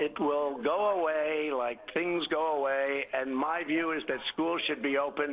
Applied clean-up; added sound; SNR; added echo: neural separator model SepFormer DNS4.